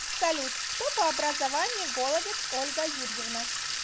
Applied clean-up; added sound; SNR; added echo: none; Sink (filling or washing) / Water tap, faucet; 1 dB; none.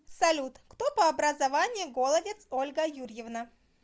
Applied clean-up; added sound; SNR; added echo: none; none; none; none.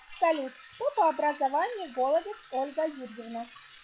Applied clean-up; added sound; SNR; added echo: classical method log-MMSE.